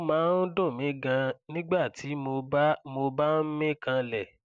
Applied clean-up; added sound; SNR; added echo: none; none; none; none.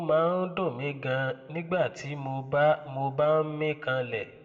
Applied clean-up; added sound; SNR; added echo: none; none; none; reverberation time 1.1 s.